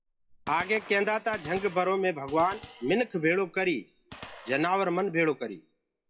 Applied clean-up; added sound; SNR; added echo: classical method WPE with log-MMSE.